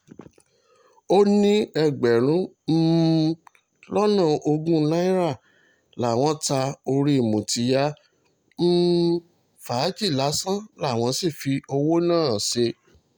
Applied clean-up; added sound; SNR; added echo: none; none; none; none.